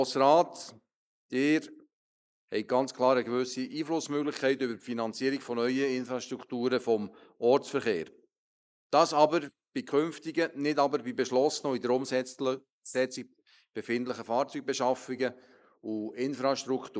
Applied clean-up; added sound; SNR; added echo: neural mask model Resemble Enhance denoiser.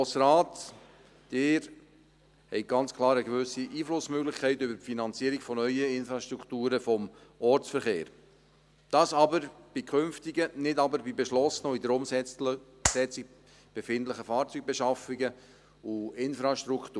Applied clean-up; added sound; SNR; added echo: none; Clapping; 1 dB; none.